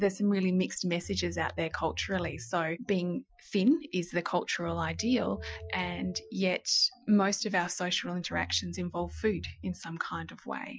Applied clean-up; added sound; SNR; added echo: classical method Wiener filter.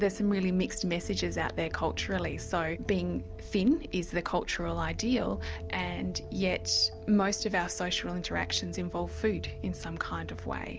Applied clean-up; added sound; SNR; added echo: none; Wind instrument, woodwind instrument; 18 dB; none.